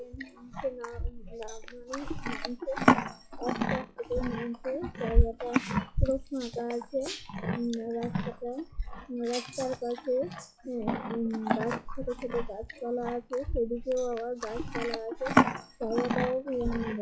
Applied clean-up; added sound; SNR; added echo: classical method log-MMSE.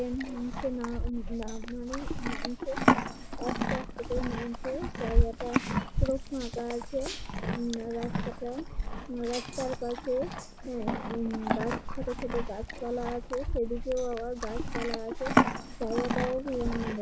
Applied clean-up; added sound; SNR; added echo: none; Livestock, farm animals, working animals; -3 dB; none.